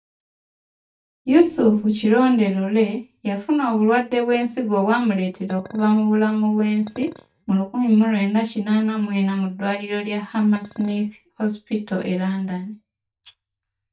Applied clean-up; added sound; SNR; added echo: neural mask model DeepFilterNet 3.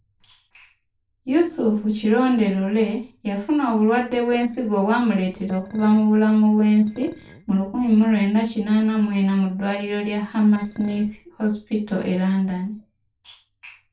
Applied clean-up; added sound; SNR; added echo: neural separator model SepFormer DNS4.